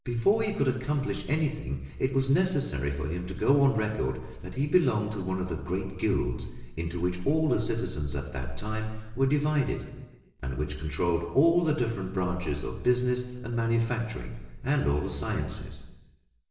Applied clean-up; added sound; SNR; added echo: none; none; none; reverberation time 1.0 s.